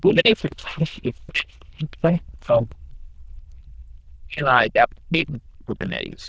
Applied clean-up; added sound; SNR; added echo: neural diffusion model UNIVERSE++.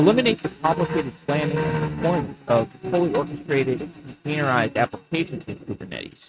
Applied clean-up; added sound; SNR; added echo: neural mask model RNNoise.